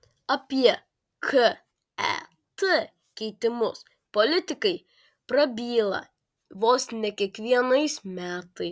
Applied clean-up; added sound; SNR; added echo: none; none; none; none.